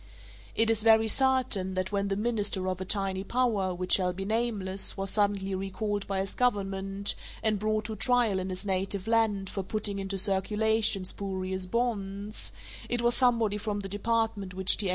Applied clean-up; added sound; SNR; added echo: none; none; none; none.